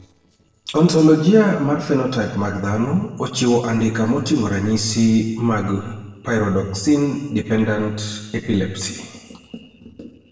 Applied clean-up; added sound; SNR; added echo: neural separator model SepFormer DNS4.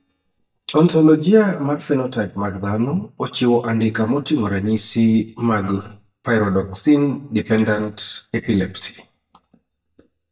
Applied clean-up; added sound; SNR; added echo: neural mask model DeepFilterNet 3.